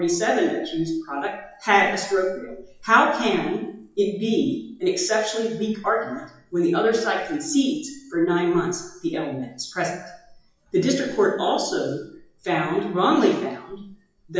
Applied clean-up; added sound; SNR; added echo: classical method WPE with log-MMSE.